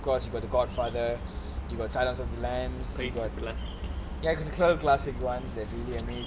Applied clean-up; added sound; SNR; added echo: none; none; none; none.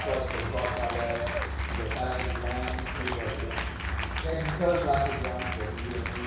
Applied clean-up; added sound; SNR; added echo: none; Applause / Cheering; 6 dB; reverberation time 1.1 s.